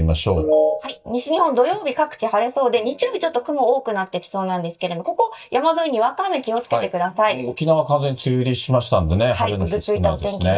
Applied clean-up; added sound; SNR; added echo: neural mask model DeepFilterNet 3.